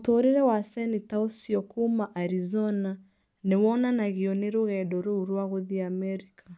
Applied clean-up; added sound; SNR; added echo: none; none; none; none.